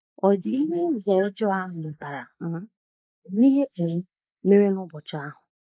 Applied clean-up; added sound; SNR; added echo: neural mask model Resemble Enhance denoiser.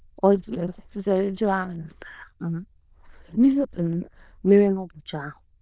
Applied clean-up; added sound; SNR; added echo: neural diffusion model UNIVERSE++.